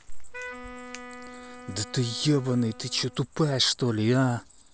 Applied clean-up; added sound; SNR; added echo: none; Wind instrument, woodwind instrument; 16 dB; none.